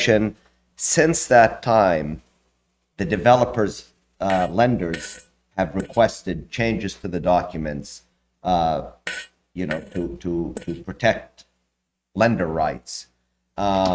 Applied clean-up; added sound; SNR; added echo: neural mask model RNNoise.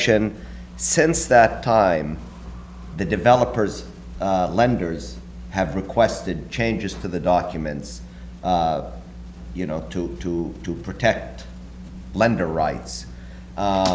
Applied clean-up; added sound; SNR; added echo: none; none; none; none.